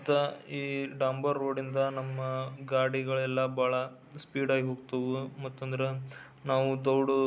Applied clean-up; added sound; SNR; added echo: none; none; none; none.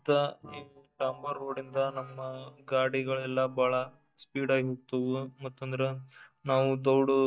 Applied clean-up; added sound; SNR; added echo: neural mask model DeepFilterNet 3.